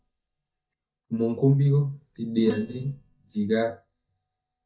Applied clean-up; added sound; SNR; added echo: neural mask model DeepFilterNet 3.